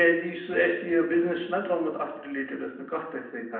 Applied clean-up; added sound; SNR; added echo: none; none; none; reverberation time 0.8 s.